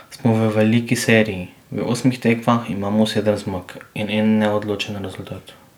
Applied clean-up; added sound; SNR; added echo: none; none; none; none.